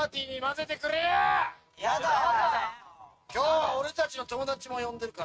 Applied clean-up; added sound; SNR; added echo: neural mask model RNNoise.